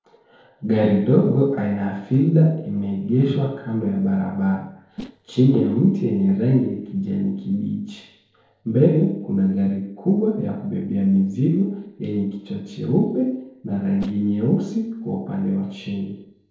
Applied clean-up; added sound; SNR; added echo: neural separator model SepFormer DNS4.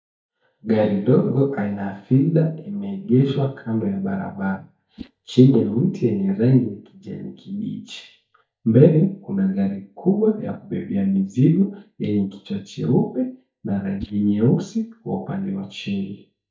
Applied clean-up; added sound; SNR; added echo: neural mask model DeepFilterNet 3.